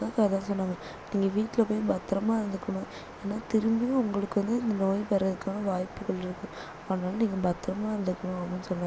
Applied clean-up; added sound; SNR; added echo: none; none; none; none.